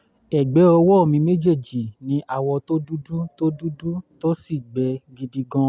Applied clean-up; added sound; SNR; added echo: none; none; none; none.